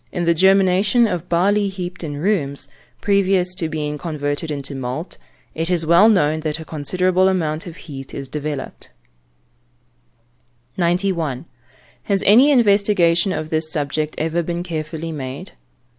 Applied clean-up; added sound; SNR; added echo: none; none; none; none.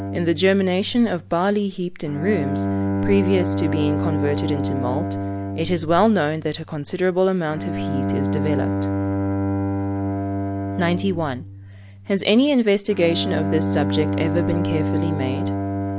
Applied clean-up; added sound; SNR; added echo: none; Bowed string instrument; 2 dB; none.